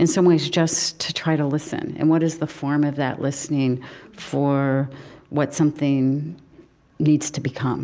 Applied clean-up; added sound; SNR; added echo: none; none; none; none.